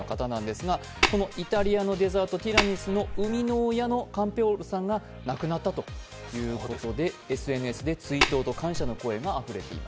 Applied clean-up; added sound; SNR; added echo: none; Tap; 0 dB; none.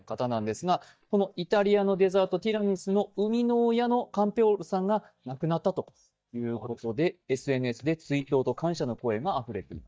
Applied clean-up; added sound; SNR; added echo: neural mask model DeepFilterNet 3.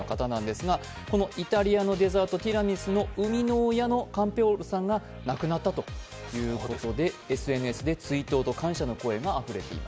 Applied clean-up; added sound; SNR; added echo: none; none; none; none.